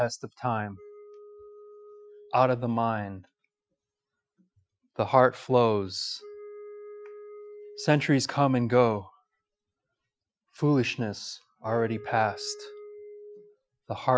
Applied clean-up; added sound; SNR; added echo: classical method Wiener filter.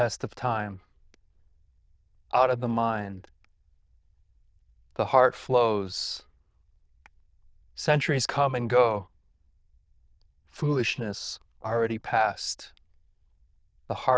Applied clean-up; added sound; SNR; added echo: neural diffusion model UNIVERSE++.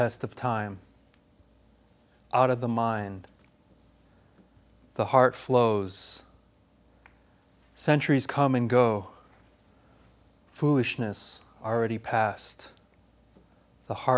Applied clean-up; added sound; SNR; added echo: none; none; none; none.